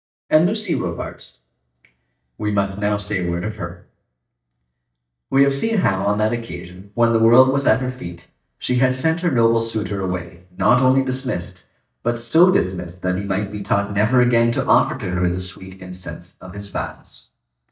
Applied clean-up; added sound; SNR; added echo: neural mask model DeepFilterNet 3.